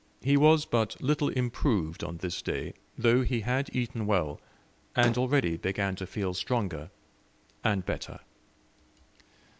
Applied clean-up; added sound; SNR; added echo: none; Slam; 15 dB; none.